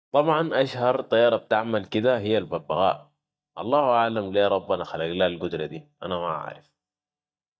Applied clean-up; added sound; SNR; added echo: neural mask model DeepFilterNet 3.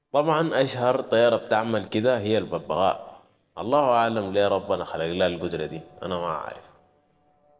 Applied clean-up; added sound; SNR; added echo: neural separator model SepFormer DNS4.